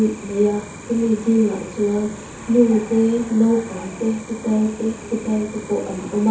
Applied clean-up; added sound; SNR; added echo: none; Cricket; 16 dB; reverberation time 0.5 s.